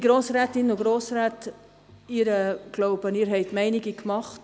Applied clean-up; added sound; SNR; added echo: none; none; none; none.